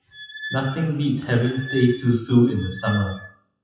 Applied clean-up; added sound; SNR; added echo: classical method WPE with log-MMSE.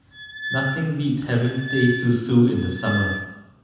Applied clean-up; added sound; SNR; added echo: none; Squeak; 9 dB; reverberation time 1.1 s.